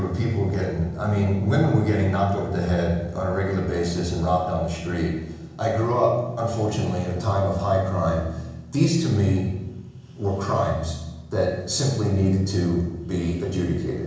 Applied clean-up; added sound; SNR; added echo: none; none; none; reverberation time 1.0 s.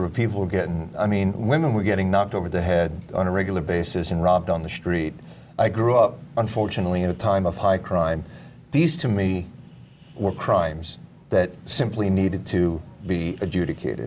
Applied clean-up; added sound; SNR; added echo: none; none; none; none.